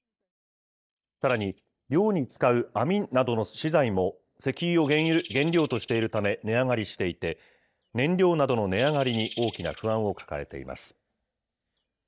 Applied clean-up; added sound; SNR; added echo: neural mask model DeepFilterNet 3.